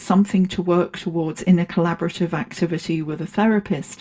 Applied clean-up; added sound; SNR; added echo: none; none; none; reverberation time 0.2 s.